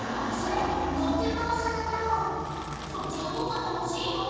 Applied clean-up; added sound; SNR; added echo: neural separator model SepFormer DNS4.